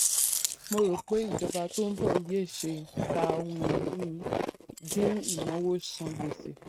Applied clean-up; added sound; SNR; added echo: neural mask model RNNoise.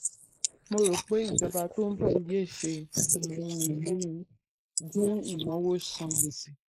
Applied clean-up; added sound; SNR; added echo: neural mask model Resemble Enhance denoiser.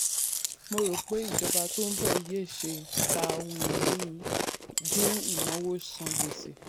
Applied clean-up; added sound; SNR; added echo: none; Chewing, mastication; -4 dB; none.